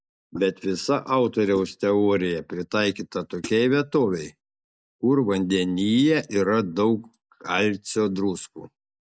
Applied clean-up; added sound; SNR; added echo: neural mask model Resemble Enhance denoiser.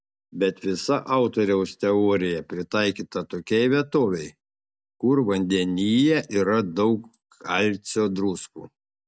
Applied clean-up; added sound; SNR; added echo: none; none; none; none.